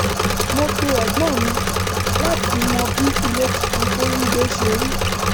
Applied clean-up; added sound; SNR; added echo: none; Engine / Mechanisms; -4 dB; none.